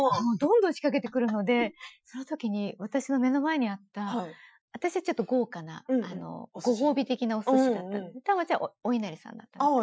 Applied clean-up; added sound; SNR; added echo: classical method Wiener filter.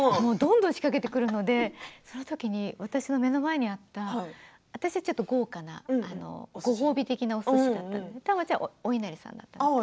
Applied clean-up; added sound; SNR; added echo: none; Whoosh, swoosh, swish; 16 dB; none.